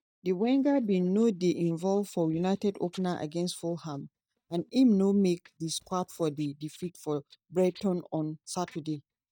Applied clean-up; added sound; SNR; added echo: neural mask model DeepFilterNet 3.